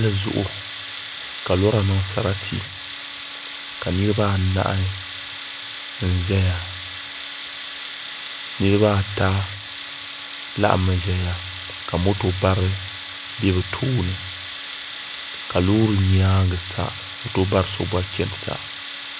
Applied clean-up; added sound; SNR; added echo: none; Tools; 8 dB; none.